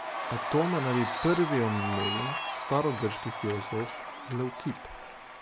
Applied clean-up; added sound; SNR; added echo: none; Cheering; 4 dB; none.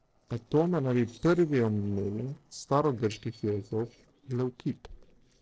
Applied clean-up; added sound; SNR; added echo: neural separator model SepFormer DNS4.